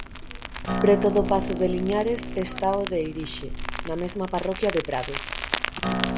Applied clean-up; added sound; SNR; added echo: none; Crumpling, crinkling + Acoustic guitar; 3 dB; none.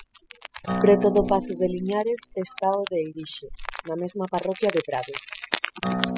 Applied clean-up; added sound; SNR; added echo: classical method spectral subtraction.